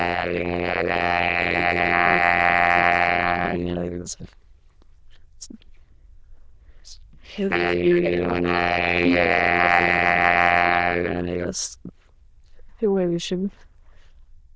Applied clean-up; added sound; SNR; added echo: neural diffusion model UNIVERSE++.